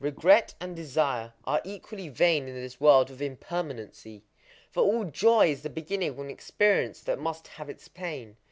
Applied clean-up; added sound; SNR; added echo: none; none; none; none.